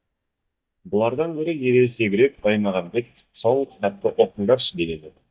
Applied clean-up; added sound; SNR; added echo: neural mask model DeepFilterNet 3.